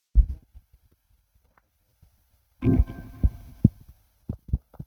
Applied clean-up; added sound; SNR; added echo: neural mask model RNNoise.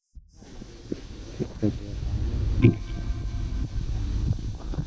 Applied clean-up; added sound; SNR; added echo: neural mask model DeepFilterNet 3.